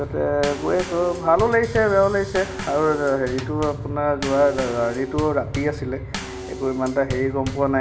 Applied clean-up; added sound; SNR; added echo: none; Bass drum / Snare drum / Drum kit; 9 dB; reverberation time 0.5 s.